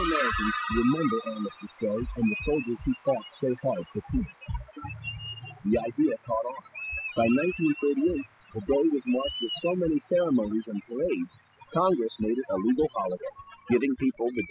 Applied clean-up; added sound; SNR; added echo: classical method spectral subtraction.